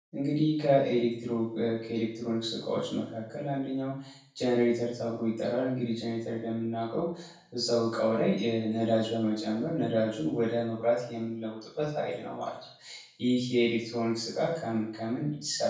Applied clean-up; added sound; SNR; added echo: none; none; none; reverberation time 0.6 s.